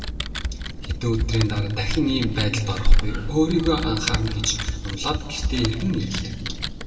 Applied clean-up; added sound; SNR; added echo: none; Computer keyboard; 7 dB; reverberation time 1.8 s.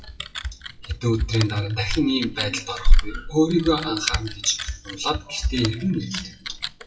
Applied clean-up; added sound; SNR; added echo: classical method WPE with log-MMSE.